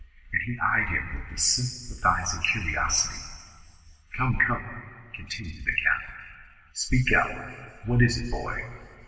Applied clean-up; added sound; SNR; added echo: none; none; none; reverberation time 2.2 s.